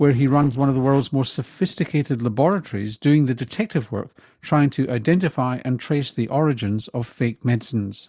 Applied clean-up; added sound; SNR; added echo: neural separator model SepFormer DNS4.